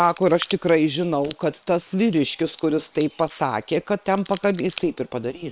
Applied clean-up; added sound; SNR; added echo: neural separator model SepFormer WHAM!.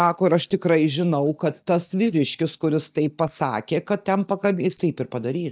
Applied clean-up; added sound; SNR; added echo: neural mask model DeepFilterNet 3.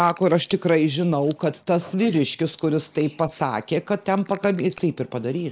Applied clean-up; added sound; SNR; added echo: neural mask model Resemble Enhance denoiser.